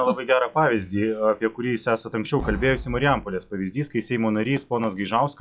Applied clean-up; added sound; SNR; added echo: classical method log-MMSE.